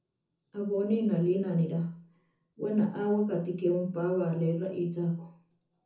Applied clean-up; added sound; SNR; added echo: none; none; none; reverberation time 0.5 s.